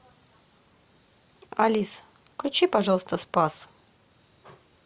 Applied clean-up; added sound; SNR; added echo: none; none; none; none.